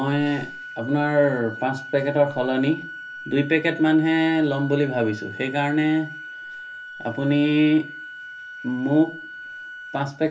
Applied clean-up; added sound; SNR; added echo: none; Organ; 14 dB; reverberation time 0.3 s.